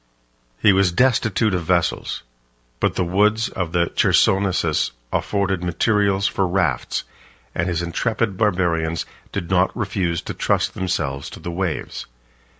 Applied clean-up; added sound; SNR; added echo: none; none; none; none.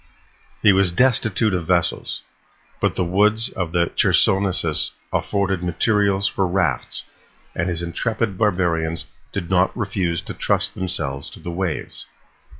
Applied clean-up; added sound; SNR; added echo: classical method log-MMSE.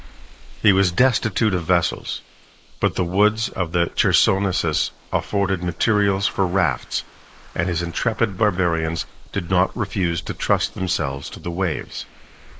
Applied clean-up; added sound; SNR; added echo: neural mask model Resemble Enhance denoiser.